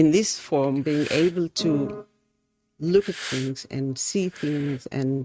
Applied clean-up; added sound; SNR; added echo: neural mask model RNNoise.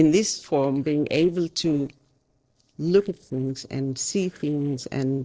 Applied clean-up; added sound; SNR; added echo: neural separator model SepFormer DNS4.